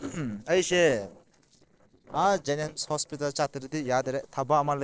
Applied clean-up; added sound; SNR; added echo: neural separator model SepFormer DNS4.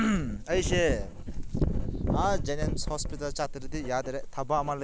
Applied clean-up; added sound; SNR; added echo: none; Writing; 6 dB; none.